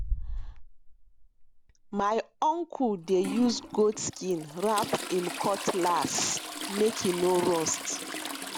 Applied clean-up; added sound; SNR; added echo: none; Trickle, dribble / Toilet flush; 8 dB; none.